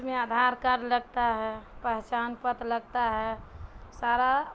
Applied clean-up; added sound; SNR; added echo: none; none; none; none.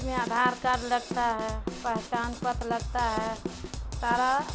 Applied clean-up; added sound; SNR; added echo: none; Drum kit; 7 dB; none.